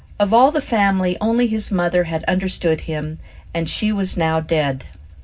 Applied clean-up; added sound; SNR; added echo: none; none; none; reverberation time 0.4 s.